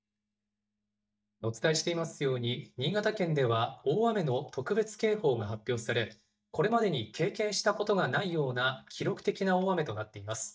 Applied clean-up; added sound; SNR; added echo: neural mask model DeepFilterNet 3.